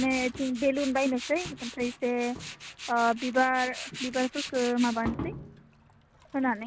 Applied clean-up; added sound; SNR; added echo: none; Tools; 11 dB; none.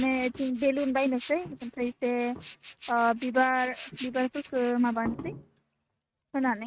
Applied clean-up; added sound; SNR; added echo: neural mask model RNNoise.